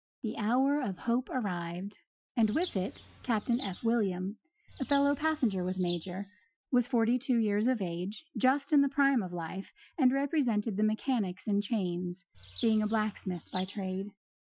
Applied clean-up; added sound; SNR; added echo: classical method Wiener filter.